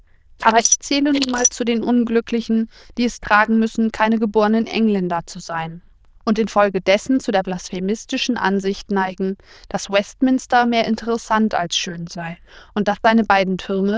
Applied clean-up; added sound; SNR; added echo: neural diffusion model UNIVERSE++.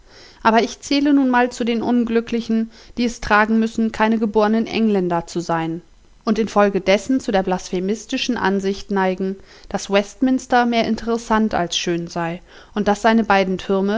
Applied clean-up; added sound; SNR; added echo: none; none; none; none.